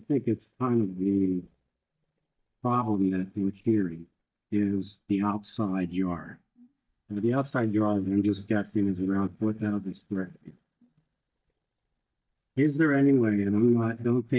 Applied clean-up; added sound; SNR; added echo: neural mask model DeepFilterNet 3.